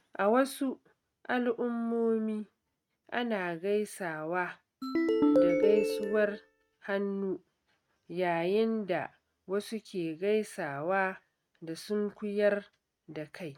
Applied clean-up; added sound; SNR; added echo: neural mask model RNNoise.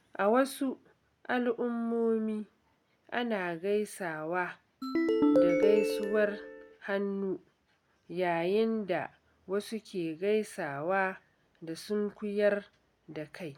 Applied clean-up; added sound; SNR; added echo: none; Ringtone; -5 dB; none.